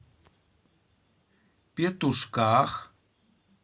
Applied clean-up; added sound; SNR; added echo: none; none; none; none.